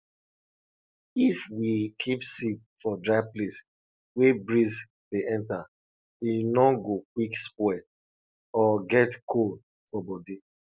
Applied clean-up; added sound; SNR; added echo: none; none; none; none.